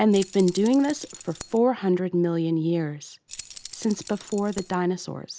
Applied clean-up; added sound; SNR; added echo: none; Keys jangling; 17 dB; none.